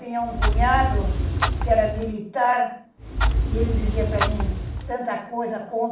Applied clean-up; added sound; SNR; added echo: none; Clock; -3 dB; reverberation time 0.5 s.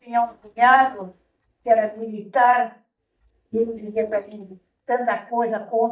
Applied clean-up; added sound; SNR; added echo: neural mask model DeepFilterNet 3.